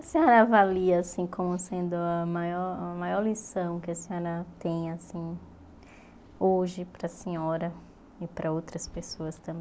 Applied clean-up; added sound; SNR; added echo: none; none; none; none.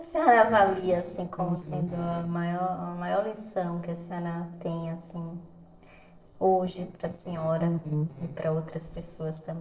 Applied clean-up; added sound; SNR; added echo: neural separator model SepFormer DNS4.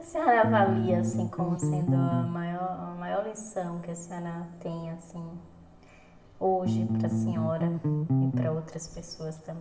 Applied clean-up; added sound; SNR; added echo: none; Bass guitar; -4 dB; reverberation time 1.0 s.